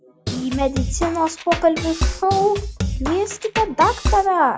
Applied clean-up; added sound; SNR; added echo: none; Drum kit; 5 dB; none.